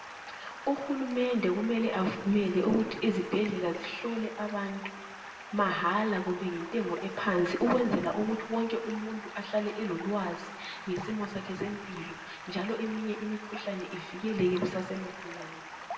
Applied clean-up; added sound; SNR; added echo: none; Stream; 13 dB; reverberation time 1.2 s.